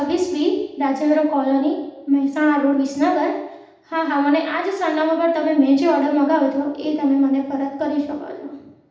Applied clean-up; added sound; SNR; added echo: none; none; none; reverberation time 0.8 s.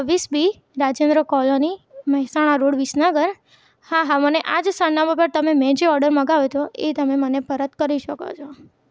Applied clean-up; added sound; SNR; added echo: none; none; none; none.